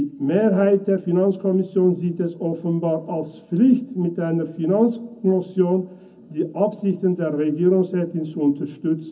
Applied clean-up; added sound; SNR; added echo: none; none; none; reverberation time 0.4 s.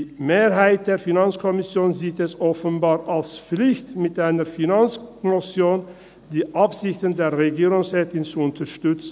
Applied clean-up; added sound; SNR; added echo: none; none; none; none.